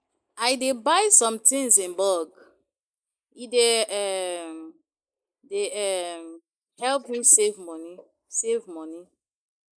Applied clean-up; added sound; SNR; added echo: neural mask model Resemble Enhance denoiser.